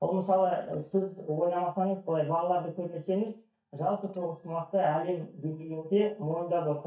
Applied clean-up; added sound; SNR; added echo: neural mask model DeepFilterNet 3.